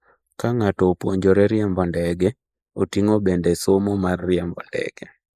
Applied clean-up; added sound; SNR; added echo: neural mask model Resemble Enhance denoiser.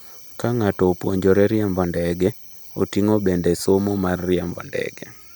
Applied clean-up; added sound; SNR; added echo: none; none; none; none.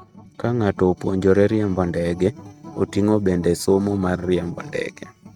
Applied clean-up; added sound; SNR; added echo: neural mask model RNNoise.